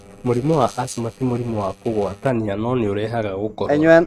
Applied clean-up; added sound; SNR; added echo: neural mask model RNNoise.